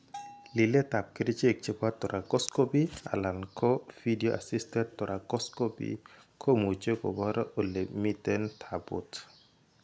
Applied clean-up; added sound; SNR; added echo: none; Bell; 20 dB; none.